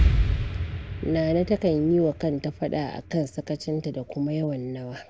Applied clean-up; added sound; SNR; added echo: none; Explosion; 3 dB; none.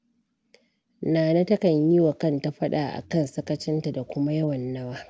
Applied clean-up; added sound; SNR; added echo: none; none; none; none.